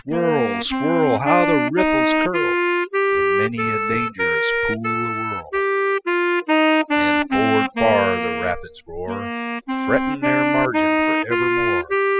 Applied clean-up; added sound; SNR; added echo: classical method spectral subtraction.